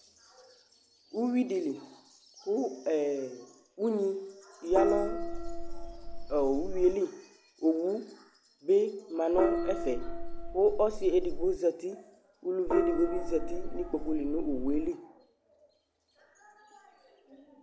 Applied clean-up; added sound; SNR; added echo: none; Gong; 0 dB; none.